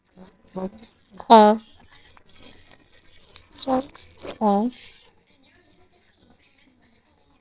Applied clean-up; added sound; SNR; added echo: neural separator model SepFormer WHAMR!.